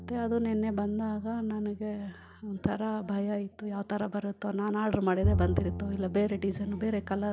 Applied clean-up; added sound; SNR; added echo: none; Bowed string instrument; 7 dB; none.